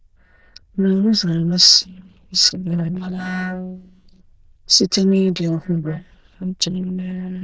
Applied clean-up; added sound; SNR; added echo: neural diffusion model UNIVERSE++.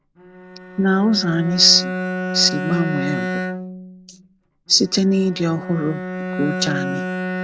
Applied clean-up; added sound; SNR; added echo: none; Bowed string instrument; 6 dB; none.